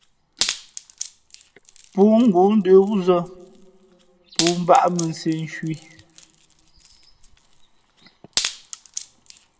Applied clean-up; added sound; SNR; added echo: none; Wood; 12 dB; reverberation time 0.6 s.